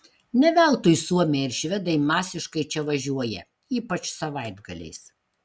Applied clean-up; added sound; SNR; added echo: none; none; none; none.